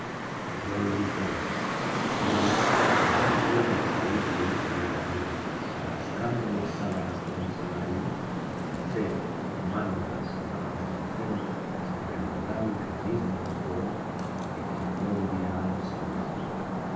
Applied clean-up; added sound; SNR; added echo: none; Traffic noise, roadway noise; -5 dB; reverberation time 0.9 s.